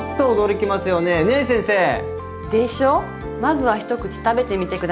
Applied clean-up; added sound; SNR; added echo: none; none; none; none.